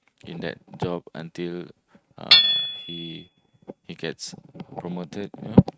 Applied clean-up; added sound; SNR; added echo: neural mask model RNNoise.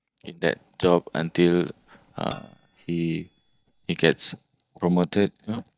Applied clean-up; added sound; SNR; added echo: neural mask model DeepFilterNet 3.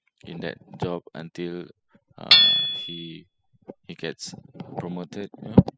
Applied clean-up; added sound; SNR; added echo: classical method spectral subtraction.